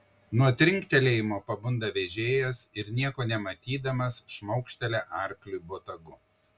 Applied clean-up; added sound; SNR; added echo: none; none; none; none.